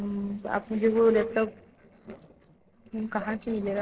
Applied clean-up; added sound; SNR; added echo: neural separator model SepFormer DNS4.